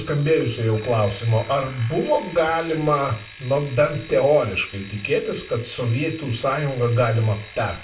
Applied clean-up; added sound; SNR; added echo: none; Alarm; 16 dB; reverberation time 0.3 s.